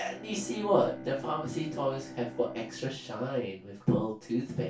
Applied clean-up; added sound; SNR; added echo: none; Bowed string instrument; 14 dB; reverberation time 0.2 s.